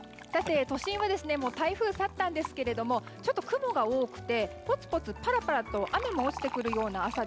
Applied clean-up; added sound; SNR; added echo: none; Fill (with liquid); 14 dB; none.